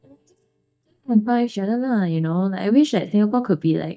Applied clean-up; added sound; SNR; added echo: neural mask model DeepFilterNet 3.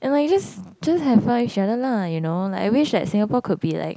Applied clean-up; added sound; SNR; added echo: none; none; none; none.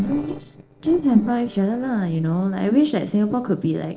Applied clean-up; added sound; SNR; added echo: neural separator model SepFormer DNS4.